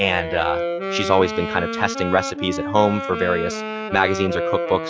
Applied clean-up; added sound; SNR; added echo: classical method log-MMSE.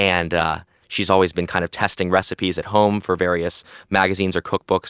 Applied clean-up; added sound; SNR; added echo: none; none; none; none.